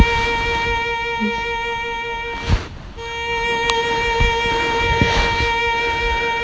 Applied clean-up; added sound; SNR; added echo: none; Bowed string instrument; -3 dB; none.